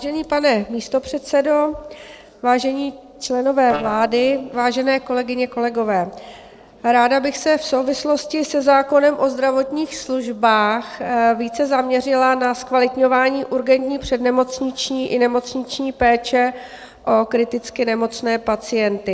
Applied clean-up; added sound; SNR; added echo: neural separator model SepFormer DNS4.